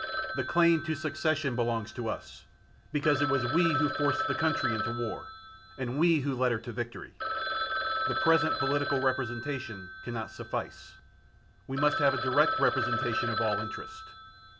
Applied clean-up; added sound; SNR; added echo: none; Telephone; 4 dB; none.